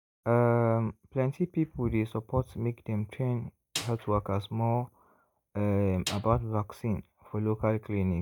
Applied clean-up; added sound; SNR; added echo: neural mask model DeepFilterNet 3.